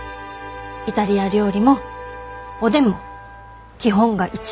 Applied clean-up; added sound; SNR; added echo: none; none; none; none.